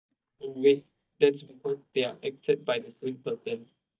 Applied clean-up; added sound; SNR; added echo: neural mask model DeepFilterNet 3.